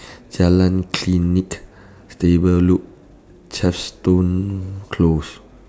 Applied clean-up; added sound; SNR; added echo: none; none; none; none.